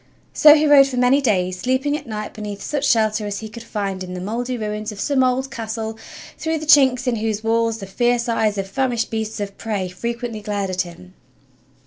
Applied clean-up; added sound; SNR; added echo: none; none; none; none.